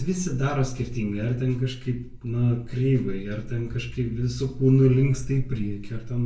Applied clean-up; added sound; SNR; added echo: none; none; none; reverberation time 0.3 s.